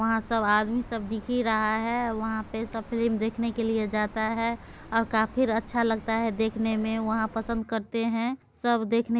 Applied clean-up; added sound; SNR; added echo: none; Chirp, tweet; 18 dB; none.